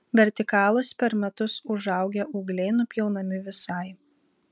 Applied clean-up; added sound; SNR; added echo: none; none; none; none.